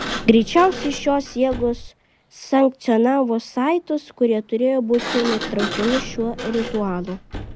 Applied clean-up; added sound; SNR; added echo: none; Sliding door; 11 dB; none.